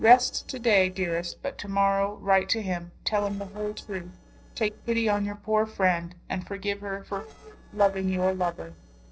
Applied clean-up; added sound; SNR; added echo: neural separator model SepFormer DNS4.